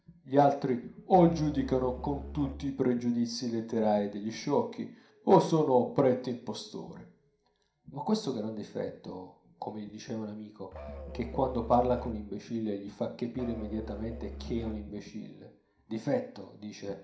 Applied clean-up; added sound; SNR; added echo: none; Musical instrument; 12 dB; reverberation time 0.5 s.